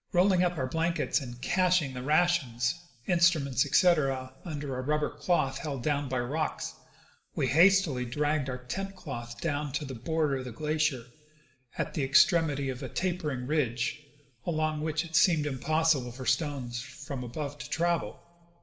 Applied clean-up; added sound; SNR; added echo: none; none; none; reverberation time 1.1 s.